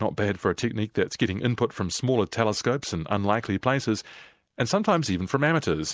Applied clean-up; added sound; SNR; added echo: none; none; none; none.